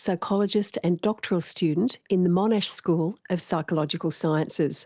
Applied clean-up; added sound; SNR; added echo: none; none; none; none.